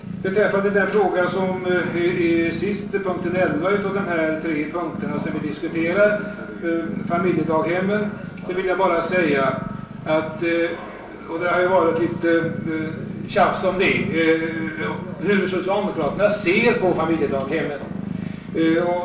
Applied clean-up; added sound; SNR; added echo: none; Purr; 9 dB; reverberation time 0.4 s.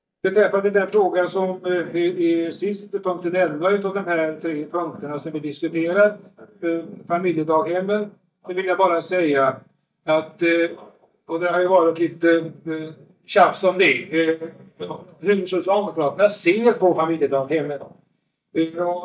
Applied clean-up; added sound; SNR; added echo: neural mask model DeepFilterNet 3.